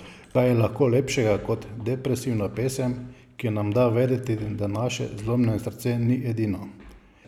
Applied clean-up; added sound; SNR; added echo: none; none; none; none.